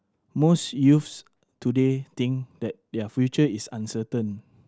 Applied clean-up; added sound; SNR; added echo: none; none; none; none.